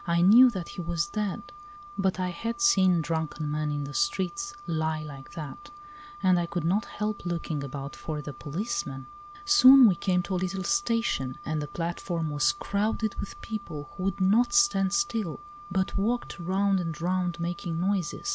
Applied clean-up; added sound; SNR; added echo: none; Wind instrument, woodwind instrument; 18 dB; none.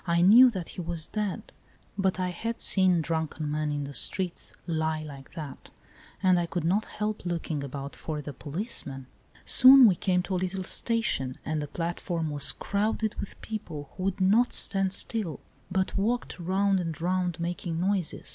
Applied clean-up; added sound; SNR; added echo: none; none; none; none.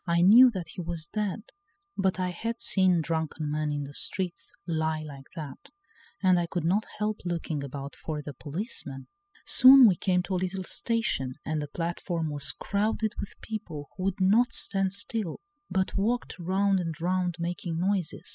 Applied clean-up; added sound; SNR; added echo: classical method spectral subtraction.